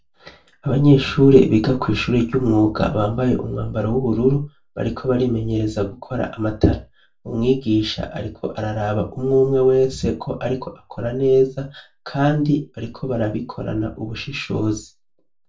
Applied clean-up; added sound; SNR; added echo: none; none; none; reverberation time 0.2 s.